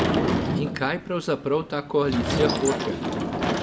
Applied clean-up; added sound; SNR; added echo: none; Sliding door / Slam; -1 dB; none.